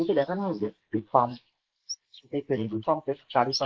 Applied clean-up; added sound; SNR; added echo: neural mask model Resemble Enhance denoiser.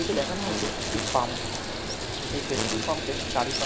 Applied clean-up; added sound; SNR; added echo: none; Bathtub (filling or washing) / Water tap, faucet + Insect; -2 dB; none.